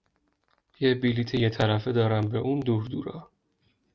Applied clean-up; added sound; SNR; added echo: none; none; none; none.